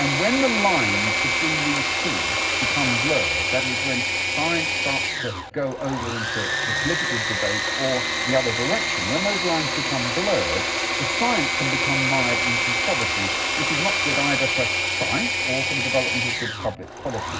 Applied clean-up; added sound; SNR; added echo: none; Engine / Mechanisms; -4 dB; reverberation time 0.4 s.